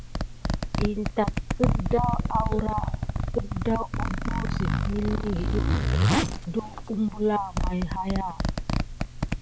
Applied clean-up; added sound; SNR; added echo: none; Zipper (clothing); -3 dB; none.